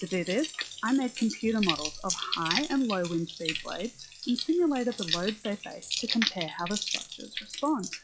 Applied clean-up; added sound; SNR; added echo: classical method log-MMSE.